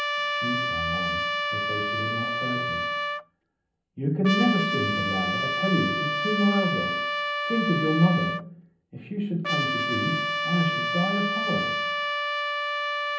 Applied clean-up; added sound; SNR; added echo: none; Trumpet; -1 dB; reverberation time 0.6 s.